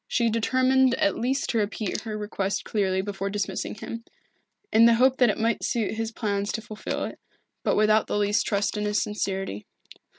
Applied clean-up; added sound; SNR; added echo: none; none; none; none.